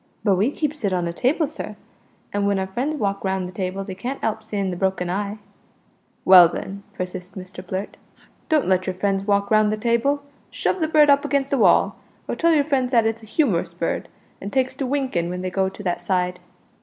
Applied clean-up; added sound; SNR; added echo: none; none; none; none.